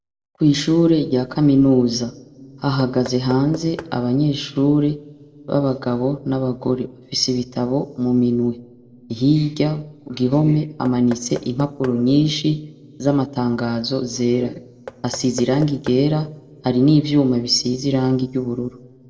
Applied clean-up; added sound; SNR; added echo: none; Knock / Wood; 19 dB; reverberation time 1.2 s.